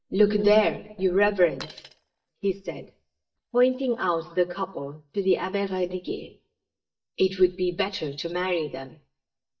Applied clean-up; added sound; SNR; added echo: neural mask model DeepFilterNet 3.